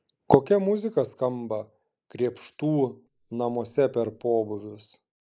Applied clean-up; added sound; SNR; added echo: neural mask model Resemble Enhance denoiser.